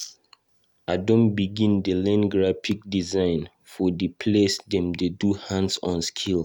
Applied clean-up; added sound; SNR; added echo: none; none; none; none.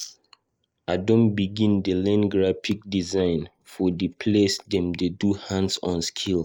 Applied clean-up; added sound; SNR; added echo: neural mask model Resemble Enhance denoiser.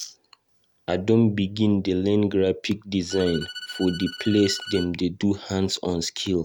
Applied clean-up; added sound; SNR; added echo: none; Bowed string instrument; 14 dB; none.